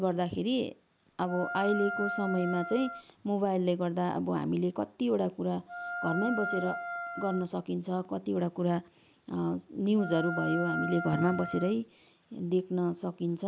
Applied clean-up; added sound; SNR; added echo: none; Wind instrument, woodwind instrument; 6 dB; none.